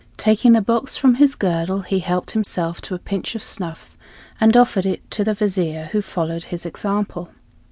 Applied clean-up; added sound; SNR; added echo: none; none; none; none.